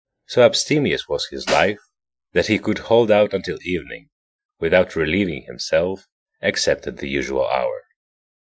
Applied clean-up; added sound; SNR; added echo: classical method Wiener filter.